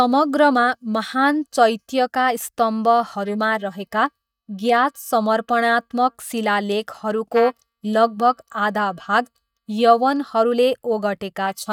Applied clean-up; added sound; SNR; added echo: neural mask model DeepFilterNet 3.